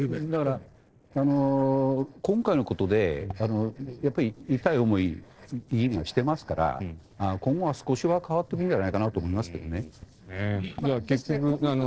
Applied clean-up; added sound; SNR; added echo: neural separator model SepFormer DNS4.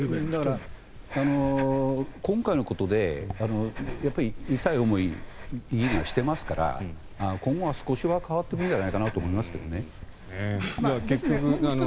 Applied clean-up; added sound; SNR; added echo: none; Breathing; 10 dB; none.